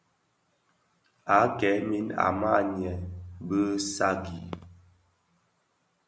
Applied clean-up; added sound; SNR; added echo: none; none; none; none.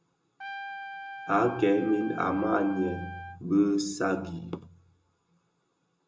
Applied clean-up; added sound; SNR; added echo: none; Trumpet; 11 dB; reverberation time 0.2 s.